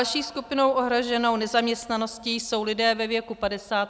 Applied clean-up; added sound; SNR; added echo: none; none; none; none.